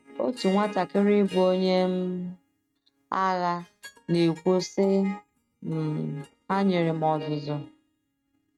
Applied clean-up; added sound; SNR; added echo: neural mask model RNNoise.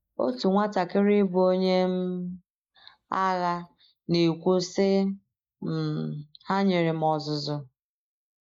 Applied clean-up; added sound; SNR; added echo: neural mask model Resemble Enhance denoiser.